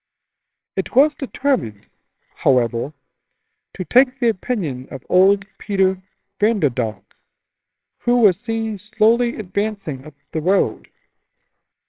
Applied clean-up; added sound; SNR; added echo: neural separator model SepFormer WHAMR!.